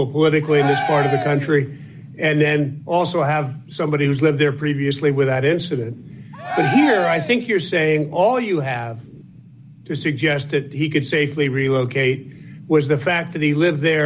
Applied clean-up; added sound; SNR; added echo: none; Cheering; 6 dB; none.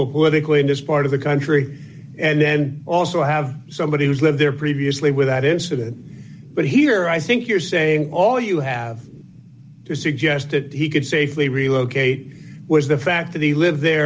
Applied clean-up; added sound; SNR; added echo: none; none; none; none.